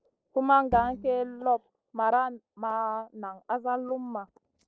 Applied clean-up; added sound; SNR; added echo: neural separator model SepFormer DNS4.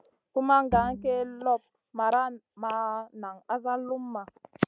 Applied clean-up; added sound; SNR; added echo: neural mask model RNNoise.